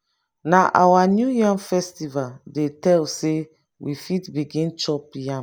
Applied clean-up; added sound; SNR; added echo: none; none; none; none.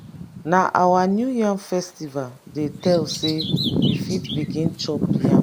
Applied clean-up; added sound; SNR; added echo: none; Bird vocalization, bird call, bird song; 2 dB; none.